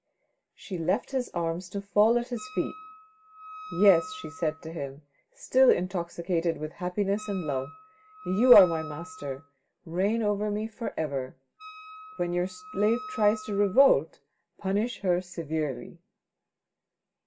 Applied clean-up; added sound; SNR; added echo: none; Wind instrument, woodwind instrument; 16 dB; reverberation time 0.2 s.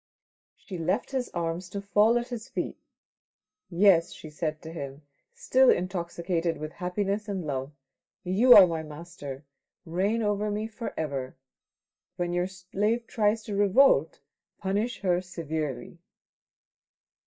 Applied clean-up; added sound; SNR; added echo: neural mask model DeepFilterNet 3.